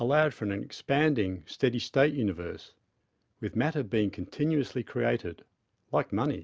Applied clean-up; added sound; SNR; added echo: none; none; none; none.